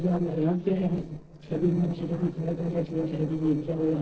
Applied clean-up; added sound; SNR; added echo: neural separator model SepFormer DNS4.